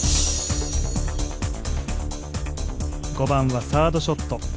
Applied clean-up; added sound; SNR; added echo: none; none; none; none.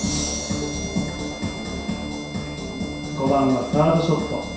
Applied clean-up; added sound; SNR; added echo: none; Bowed string instrument; 15 dB; reverberation time 0.7 s.